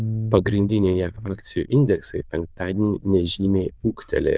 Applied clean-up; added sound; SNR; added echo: neural diffusion model UNIVERSE++.